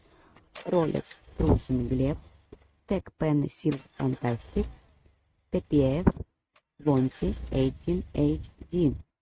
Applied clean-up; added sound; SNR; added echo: neural mask model RNNoise.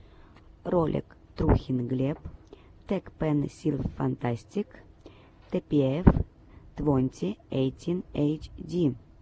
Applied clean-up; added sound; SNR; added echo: none; none; none; none.